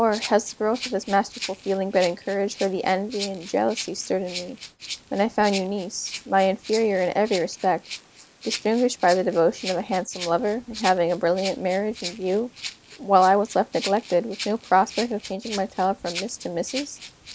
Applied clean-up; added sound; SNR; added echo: neural mask model Resemble Enhance denoiser.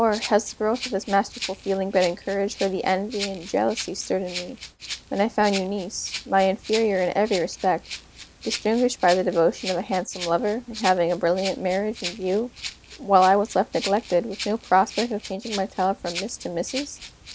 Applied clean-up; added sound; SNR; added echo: none; Rattle (instrument); 13 dB; none.